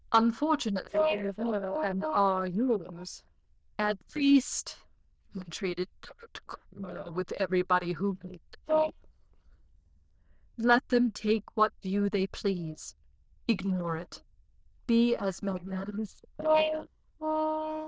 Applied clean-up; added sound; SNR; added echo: neural diffusion model UNIVERSE++.